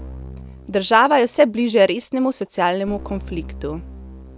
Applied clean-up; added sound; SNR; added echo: none; Keyboard (musical); 16 dB; none.